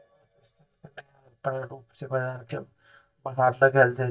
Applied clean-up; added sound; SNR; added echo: neural mask model DeepFilterNet 3.